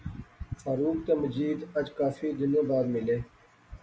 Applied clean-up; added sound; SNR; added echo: none; none; none; none.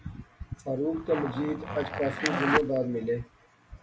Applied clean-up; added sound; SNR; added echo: none; Zipper (clothing); 1 dB; none.